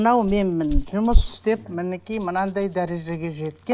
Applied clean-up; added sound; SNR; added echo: none; Rattle; 2 dB; none.